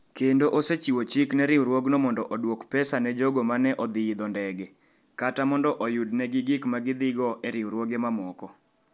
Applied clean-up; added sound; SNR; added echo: none; none; none; none.